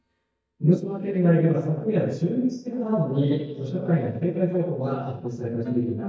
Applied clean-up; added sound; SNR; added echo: neural mask model DeepFilterNet 3.